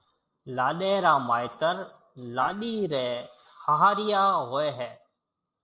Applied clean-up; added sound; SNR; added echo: neural separator model SepFormer DNS4.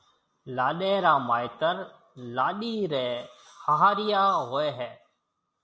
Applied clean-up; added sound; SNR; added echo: none; none; none; none.